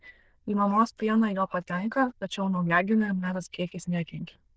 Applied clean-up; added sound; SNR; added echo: neural diffusion model UNIVERSE++.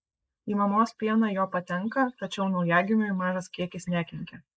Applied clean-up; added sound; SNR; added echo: neural mask model Resemble Enhance denoiser.